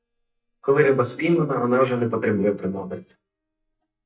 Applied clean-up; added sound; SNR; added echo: neural mask model DeepFilterNet 3.